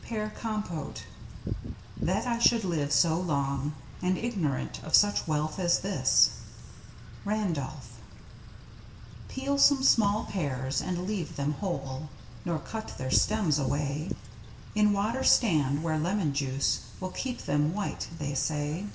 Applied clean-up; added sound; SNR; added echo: none; Wind / Rain; 13 dB; reverberation time 1.9 s.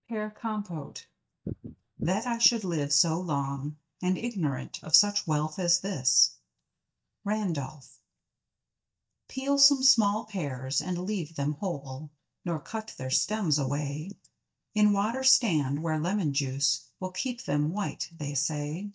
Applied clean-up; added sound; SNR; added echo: neural mask model DeepFilterNet 3.